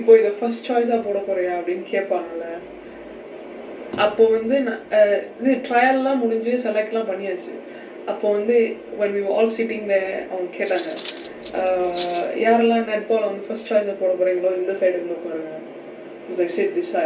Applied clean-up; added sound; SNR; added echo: none; Cutlery, silverware; 8 dB; reverberation time 0.3 s.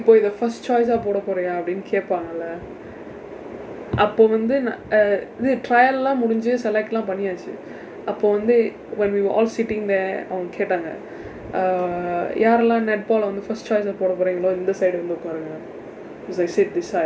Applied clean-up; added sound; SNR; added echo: none; none; none; none.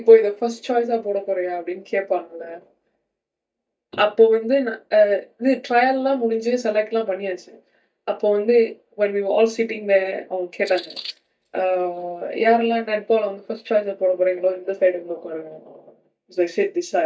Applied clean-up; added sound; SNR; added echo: neural mask model DeepFilterNet 3.